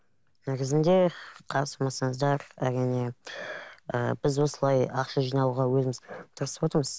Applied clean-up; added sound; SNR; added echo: none; none; none; none.